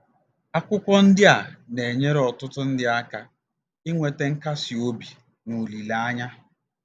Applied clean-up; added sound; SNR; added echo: none; none; none; none.